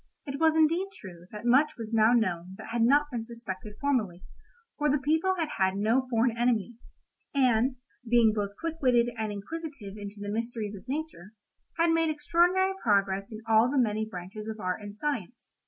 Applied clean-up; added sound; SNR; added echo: none; none; none; none.